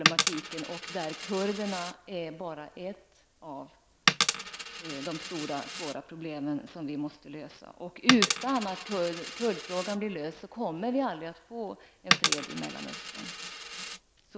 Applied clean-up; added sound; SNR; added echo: none; Coin (dropping); 0 dB; none.